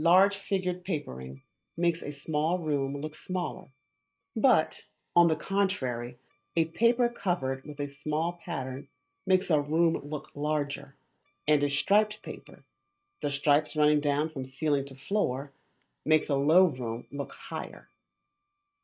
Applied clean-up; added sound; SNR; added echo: neural mask model DeepFilterNet 3.